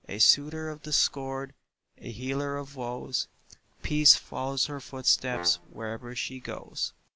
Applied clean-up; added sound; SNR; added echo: none; Brass instrument; 13 dB; none.